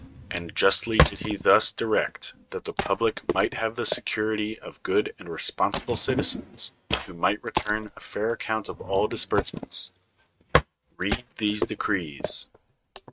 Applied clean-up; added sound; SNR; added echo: neural mask model RNNoise.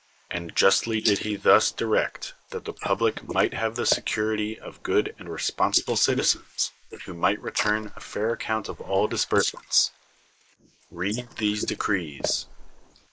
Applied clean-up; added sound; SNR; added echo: neural mask model Resemble Enhance denoiser.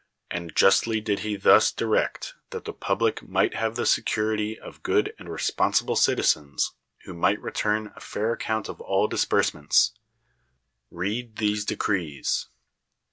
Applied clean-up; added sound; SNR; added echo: none; none; none; none.